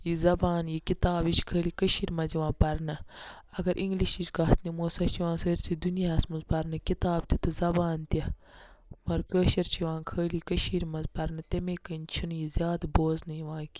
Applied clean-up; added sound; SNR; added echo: neural mask model Resemble Enhance denoiser.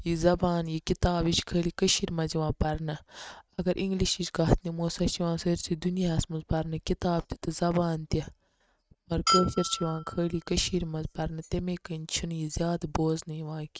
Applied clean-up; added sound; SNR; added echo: neural mask model RNNoise.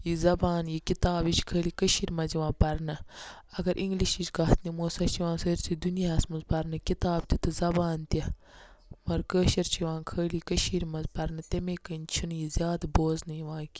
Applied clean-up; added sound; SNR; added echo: none; none; none; none.